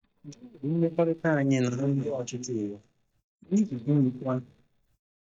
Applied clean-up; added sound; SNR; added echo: neural mask model DeepFilterNet 3.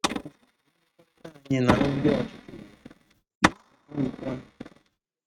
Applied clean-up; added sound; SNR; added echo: neural mask model RNNoise.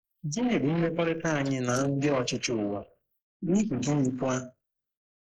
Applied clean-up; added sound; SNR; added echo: neural mask model Resemble Enhance denoiser.